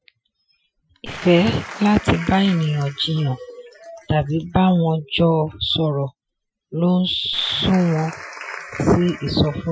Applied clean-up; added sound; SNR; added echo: classical method Wiener filter.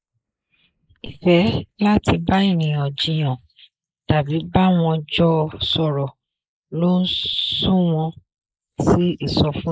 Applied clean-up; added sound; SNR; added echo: neural mask model Resemble Enhance denoiser.